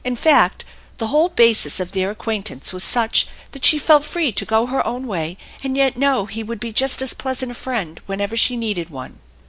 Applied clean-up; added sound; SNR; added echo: none; none; none; none.